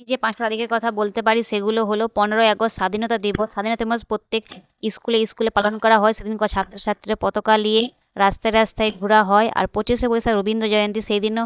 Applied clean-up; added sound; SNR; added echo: neural mask model DeepFilterNet 3.